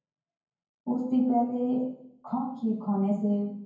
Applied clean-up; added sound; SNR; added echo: none; none; none; reverberation time 0.9 s.